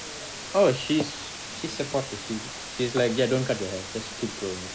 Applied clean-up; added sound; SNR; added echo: none; Water; 10 dB; none.